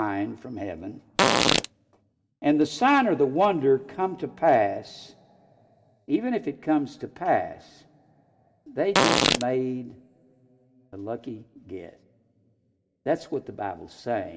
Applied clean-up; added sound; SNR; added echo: none; Fart; -4 dB; reverberation time 0.6 s.